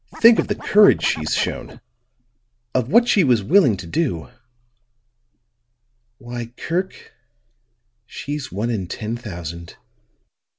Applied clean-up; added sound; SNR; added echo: none; Scratching (performance technique); 15 dB; none.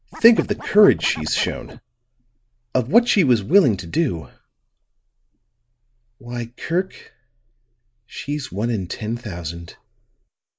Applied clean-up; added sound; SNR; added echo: neural mask model Resemble Enhance denoiser.